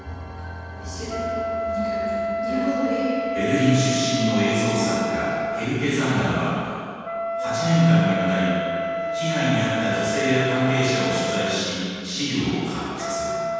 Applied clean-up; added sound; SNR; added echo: none; Wind instrument, woodwind instrument; 4 dB; reverberation time 2.1 s.